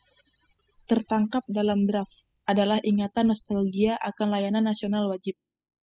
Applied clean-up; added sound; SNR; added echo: classical method spectral subtraction.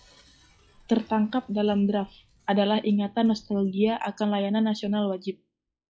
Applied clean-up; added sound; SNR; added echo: classical method log-MMSE.